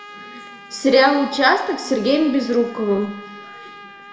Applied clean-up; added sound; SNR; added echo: none; Trumpet; 19 dB; reverberation time 0.9 s.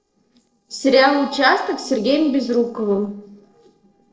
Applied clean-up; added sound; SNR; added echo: neural separator model SepFormer DNS4.